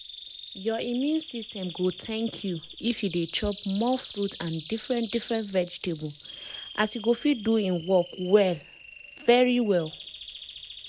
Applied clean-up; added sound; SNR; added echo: none; Bird vocalization, bird call, bird song; 16 dB; none.